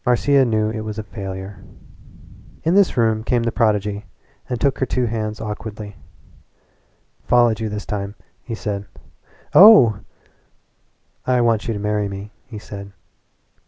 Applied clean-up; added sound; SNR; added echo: none; none; none; none.